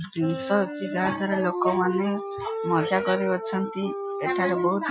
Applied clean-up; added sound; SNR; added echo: classical method Wiener filter.